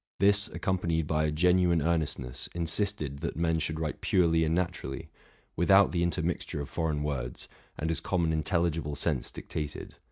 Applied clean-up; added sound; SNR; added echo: none; none; none; none.